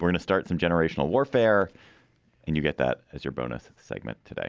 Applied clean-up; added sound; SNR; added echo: none; none; none; none.